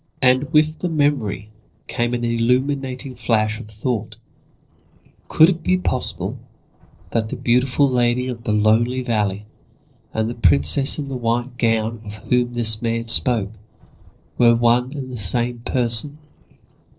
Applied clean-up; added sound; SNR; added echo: neural separator model SepFormer DNS4.